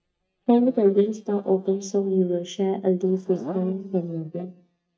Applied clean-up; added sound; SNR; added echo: neural mask model DeepFilterNet 3.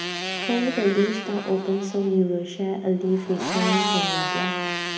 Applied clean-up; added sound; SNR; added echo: none; Motorcycle; 4 dB; reverberation time 1.0 s.